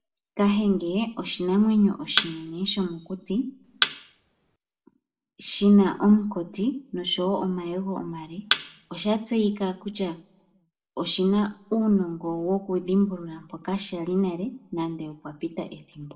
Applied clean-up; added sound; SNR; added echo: none; Thump, thud; 5 dB; reverberation time 0.4 s.